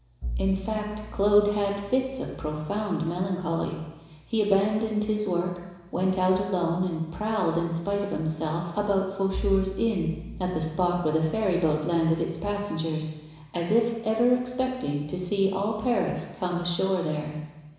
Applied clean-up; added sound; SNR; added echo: none; Bowed string instrument; 15 dB; reverberation time 1.0 s.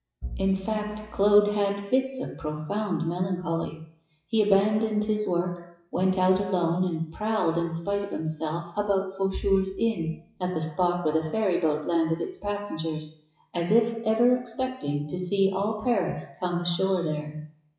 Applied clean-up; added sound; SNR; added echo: classical method WPE with log-MMSE.